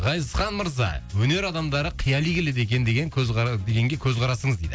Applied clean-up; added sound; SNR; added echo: none; none; none; none.